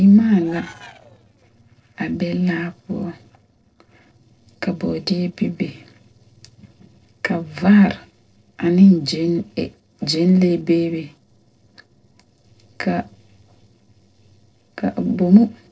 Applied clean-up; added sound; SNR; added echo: neural separator model SepFormer DNS4.